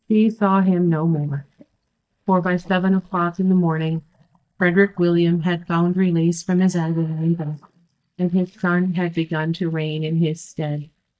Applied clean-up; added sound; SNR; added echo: neural mask model DeepFilterNet 3.